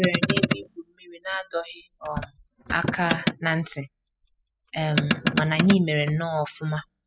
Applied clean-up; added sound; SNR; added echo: classical method spectral subtraction.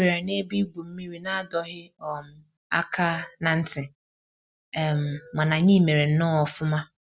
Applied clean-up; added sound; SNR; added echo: none; none; none; none.